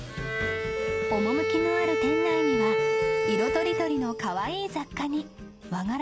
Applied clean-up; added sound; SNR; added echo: none; Bowed string instrument; -2 dB; none.